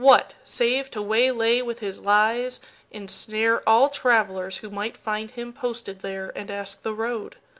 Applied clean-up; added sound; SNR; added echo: none; none; none; none.